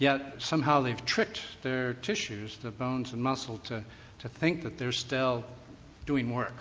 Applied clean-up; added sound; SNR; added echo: none; none; none; none.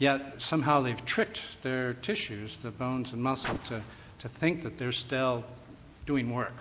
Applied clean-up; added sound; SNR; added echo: none; Car; 17 dB; none.